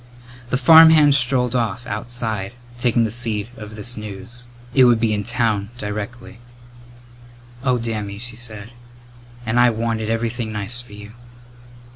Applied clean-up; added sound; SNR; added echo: none; none; none; none.